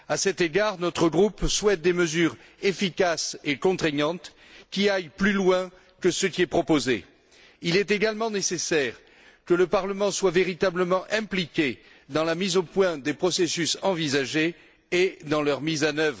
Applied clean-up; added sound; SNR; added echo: none; none; none; none.